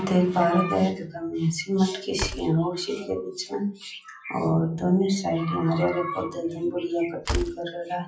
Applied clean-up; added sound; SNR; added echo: classical method WPE with log-MMSE.